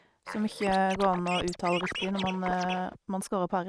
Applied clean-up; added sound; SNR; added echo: neural mask model RNNoise.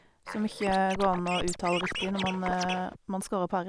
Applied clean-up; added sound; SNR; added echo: none; Scratching (performance technique); 6 dB; none.